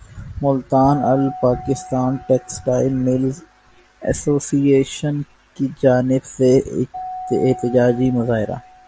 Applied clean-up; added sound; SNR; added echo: none; Keyboard (musical); 18 dB; none.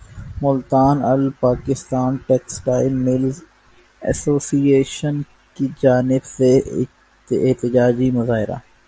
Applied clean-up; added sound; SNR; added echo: none; none; none; none.